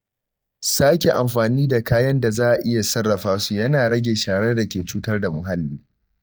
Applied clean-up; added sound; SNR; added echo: neural mask model DeepFilterNet 3.